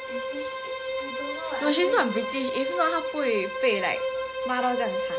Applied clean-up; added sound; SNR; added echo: none; Bowed string instrument; 2 dB; none.